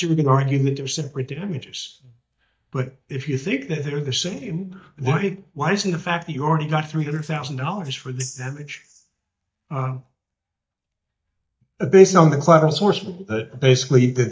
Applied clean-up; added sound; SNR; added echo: neural mask model DeepFilterNet 3.